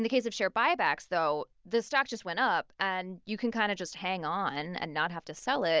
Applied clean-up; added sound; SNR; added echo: none; none; none; none.